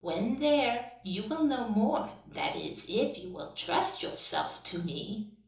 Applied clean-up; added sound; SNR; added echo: none; none; none; reverberation time 1.2 s.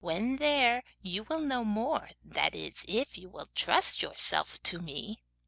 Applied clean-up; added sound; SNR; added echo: none; none; none; none.